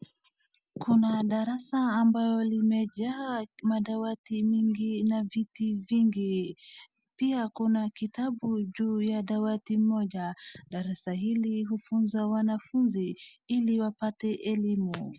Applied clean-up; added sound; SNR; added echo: none; none; none; none.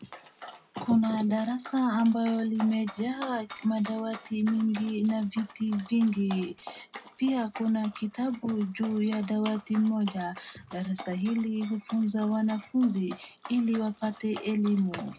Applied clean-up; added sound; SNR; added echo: none; Dog; 18 dB; reverberation time 0.2 s.